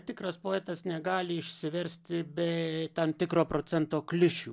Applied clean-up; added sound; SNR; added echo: none; none; none; none.